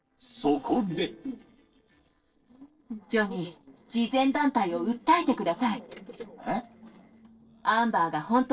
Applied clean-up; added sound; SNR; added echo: neural separator model SepFormer DNS4.